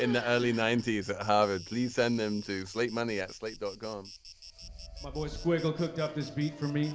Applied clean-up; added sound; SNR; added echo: none; Insect; 19 dB; none.